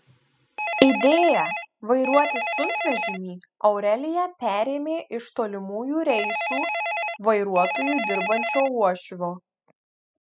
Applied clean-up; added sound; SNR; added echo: classical method spectral subtraction.